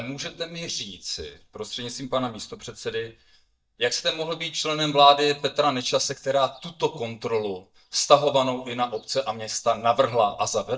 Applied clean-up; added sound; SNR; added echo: neural mask model DeepFilterNet 3.